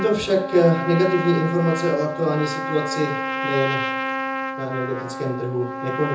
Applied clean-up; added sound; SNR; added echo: none; Trumpet; 5 dB; reverberation time 0.5 s.